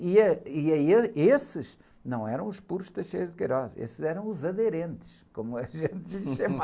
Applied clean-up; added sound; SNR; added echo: none; none; none; none.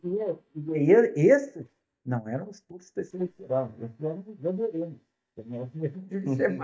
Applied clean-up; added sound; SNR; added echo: neural mask model DeepFilterNet 3.